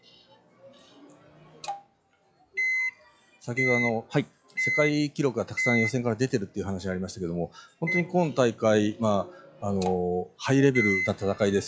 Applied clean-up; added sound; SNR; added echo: classical method log-MMSE.